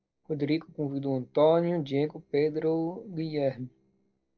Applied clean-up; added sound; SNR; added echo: neural separator model SepFormer DNS4.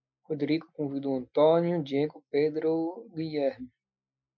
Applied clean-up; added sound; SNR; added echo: classical method Wiener filter.